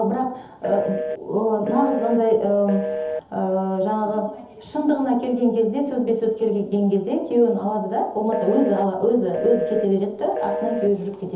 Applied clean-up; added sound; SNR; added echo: none; Telephone; 7 dB; reverberation time 0.8 s.